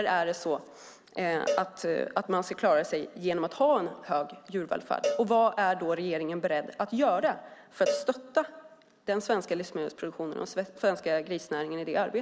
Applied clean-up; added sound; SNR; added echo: none; Cowbell; 9 dB; none.